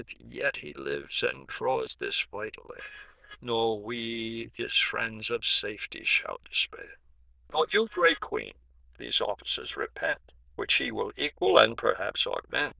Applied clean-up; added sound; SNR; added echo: neural diffusion model UNIVERSE++.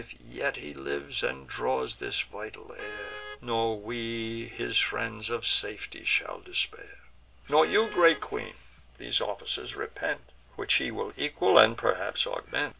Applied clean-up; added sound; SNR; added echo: none; Vehicle horn, car horn, honking; 18 dB; none.